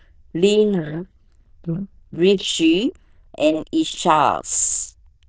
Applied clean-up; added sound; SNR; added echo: neural diffusion model UNIVERSE++.